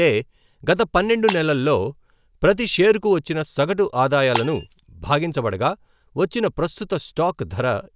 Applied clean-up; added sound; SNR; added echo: none; Shatter; 16 dB; none.